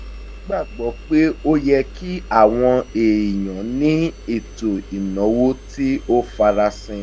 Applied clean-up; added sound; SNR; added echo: none; Engine; 16 dB; none.